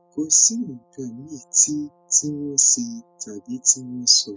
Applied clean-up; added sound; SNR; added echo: classical method spectral subtraction.